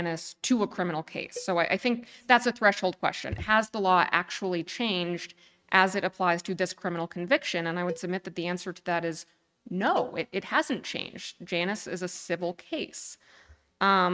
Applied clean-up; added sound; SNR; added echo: neural mask model RNNoise.